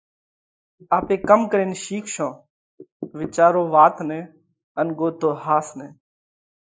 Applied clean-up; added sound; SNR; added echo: neural mask model Resemble Enhance denoiser.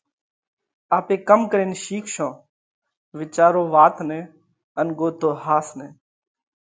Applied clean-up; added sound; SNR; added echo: none; none; none; none.